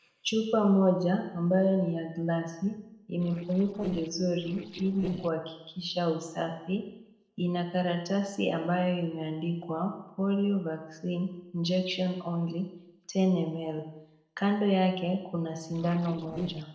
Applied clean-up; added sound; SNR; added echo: neural separator model SepFormer DNS4.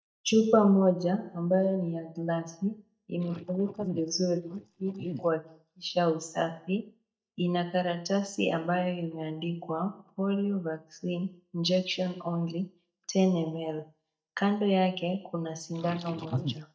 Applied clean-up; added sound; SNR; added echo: neural mask model DeepFilterNet 3.